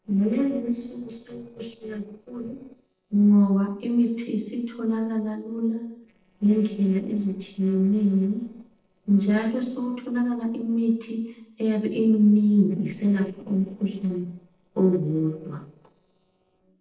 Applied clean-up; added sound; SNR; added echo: neural separator model SepFormer DNS4.